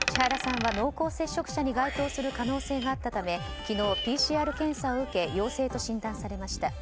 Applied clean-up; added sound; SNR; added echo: none; Livestock, farm animals, working animals + Coin (dropping); 9 dB; none.